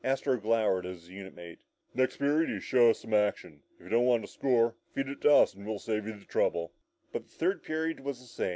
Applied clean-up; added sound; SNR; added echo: none; none; none; none.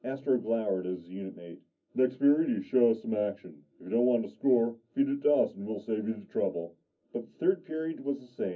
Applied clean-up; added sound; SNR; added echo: none; none; none; reverberation time 0.4 s.